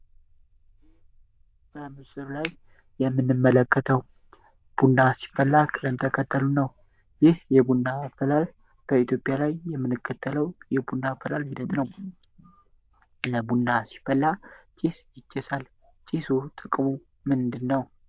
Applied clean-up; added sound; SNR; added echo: neural diffusion model UNIVERSE++.